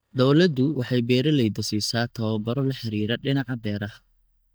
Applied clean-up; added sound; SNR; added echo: neural mask model DeepFilterNet 3.